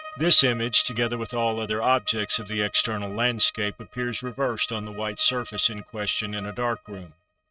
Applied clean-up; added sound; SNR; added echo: neural mask model RNNoise.